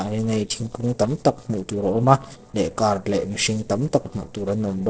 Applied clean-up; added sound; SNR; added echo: neural separator model SepFormer DNS4.